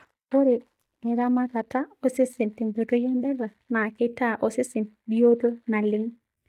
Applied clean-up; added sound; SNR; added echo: neural mask model DeepFilterNet 3.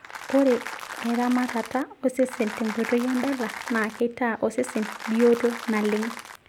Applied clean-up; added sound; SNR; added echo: none; Applause; 11 dB; none.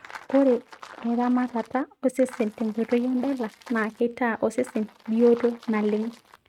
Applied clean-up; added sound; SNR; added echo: neural mask model RNNoise.